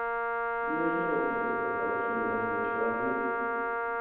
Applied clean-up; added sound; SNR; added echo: none; Wind instrument, woodwind instrument; -5 dB; reverberation time 2.2 s.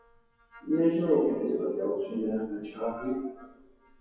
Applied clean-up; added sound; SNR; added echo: classical method WPE with log-MMSE.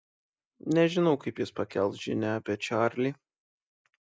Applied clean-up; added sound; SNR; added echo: none; none; none; none.